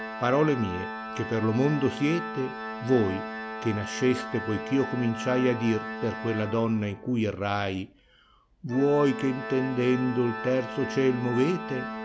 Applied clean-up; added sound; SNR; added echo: none; Organ; 9 dB; none.